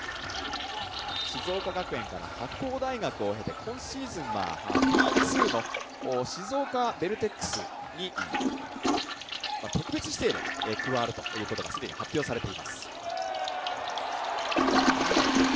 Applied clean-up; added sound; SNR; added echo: none; Toilet flush; -1 dB; none.